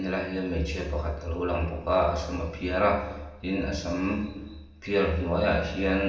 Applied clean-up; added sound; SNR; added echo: none; none; none; reverberation time 1.0 s.